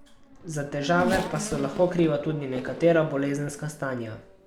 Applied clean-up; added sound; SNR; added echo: none; Race car, auto racing / Accelerating, revving, vroom; 10 dB; none.